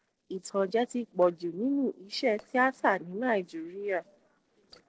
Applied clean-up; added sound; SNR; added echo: neural separator model SepFormer DNS4.